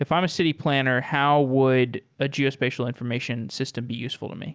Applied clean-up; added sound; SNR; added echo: none; none; none; none.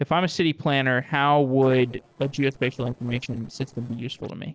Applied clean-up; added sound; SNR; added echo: neural separator model SepFormer DNS4.